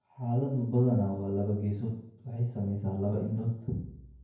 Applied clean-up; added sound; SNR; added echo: none; none; none; reverberation time 0.9 s.